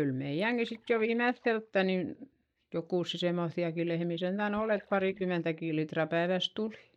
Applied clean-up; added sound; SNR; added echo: neural mask model DeepFilterNet 3.